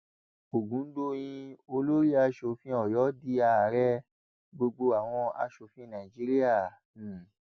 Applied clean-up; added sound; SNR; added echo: none; none; none; none.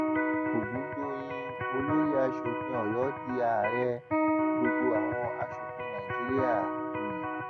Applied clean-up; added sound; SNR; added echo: none; Electric guitar; -2 dB; none.